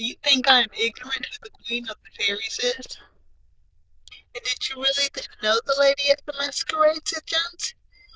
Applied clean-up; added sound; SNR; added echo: neural diffusion model UNIVERSE++.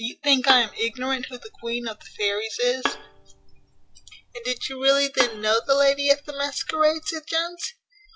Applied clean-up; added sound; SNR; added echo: none; Bowed string instrument; 11 dB; none.